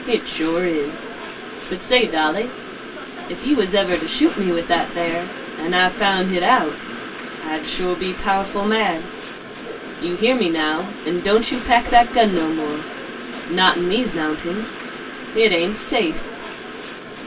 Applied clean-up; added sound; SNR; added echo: none; Train; 10 dB; reverberation time 0.1 s.